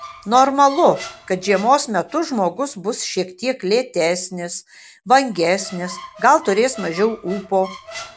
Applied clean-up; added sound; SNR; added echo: none; Squeak; 20 dB; none.